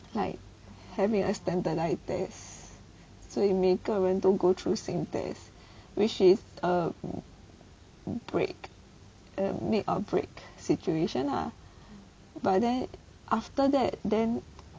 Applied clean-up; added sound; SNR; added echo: none; none; none; none.